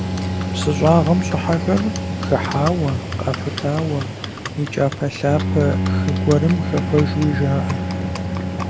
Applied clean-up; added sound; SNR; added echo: none; Livestock, farm animals, working animals + Bowed string instrument; 2 dB; none.